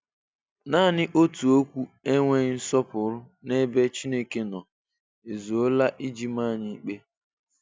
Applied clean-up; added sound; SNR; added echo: none; none; none; none.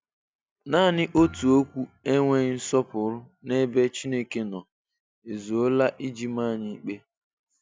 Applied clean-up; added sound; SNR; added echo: none; Thump, thud; 20 dB; none.